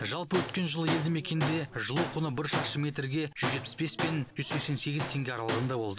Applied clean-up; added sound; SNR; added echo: none; Tools; 6 dB; none.